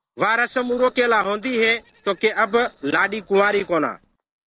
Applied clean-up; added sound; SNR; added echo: neural separator model SepFormer DNS4.